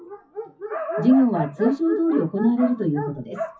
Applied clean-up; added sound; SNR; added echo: classical method WPE with log-MMSE.